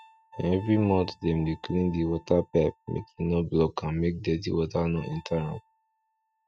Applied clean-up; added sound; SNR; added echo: neural mask model RNNoise.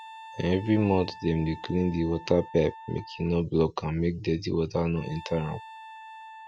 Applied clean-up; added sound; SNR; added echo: none; Wind instrument, woodwind instrument; 18 dB; none.